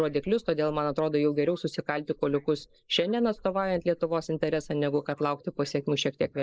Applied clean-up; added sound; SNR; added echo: neural mask model Resemble Enhance denoiser.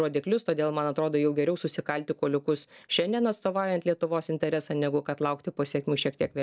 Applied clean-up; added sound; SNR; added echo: none; none; none; none.